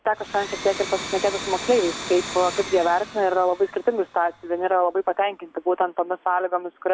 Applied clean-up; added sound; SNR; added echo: none; Domestic sounds, home sounds; 13 dB; none.